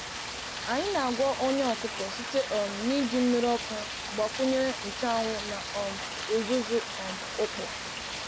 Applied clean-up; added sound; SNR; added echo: none; Rain; 6 dB; none.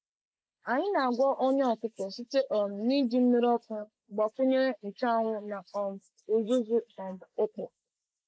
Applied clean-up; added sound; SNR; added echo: neural mask model Resemble Enhance denoiser.